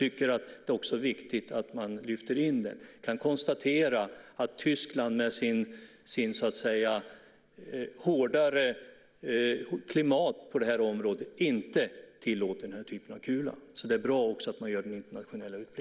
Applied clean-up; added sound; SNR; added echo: none; none; none; none.